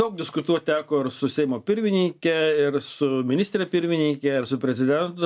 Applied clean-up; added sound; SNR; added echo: none; none; none; none.